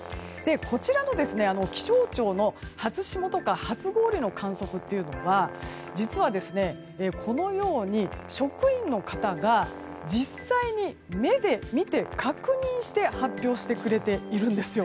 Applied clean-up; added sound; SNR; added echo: none; Brass instrument; 18 dB; none.